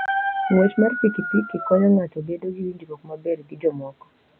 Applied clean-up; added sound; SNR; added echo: none; none; none; none.